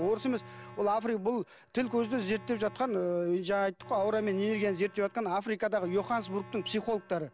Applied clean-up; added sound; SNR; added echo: none; Alarm; 20 dB; none.